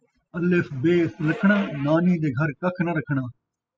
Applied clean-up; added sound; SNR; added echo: classical method spectral subtraction.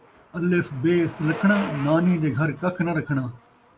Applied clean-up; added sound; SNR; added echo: none; Bicycle; 16 dB; none.